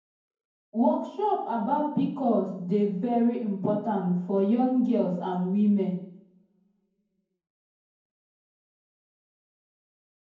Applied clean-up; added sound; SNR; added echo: none; none; none; reverberation time 0.9 s.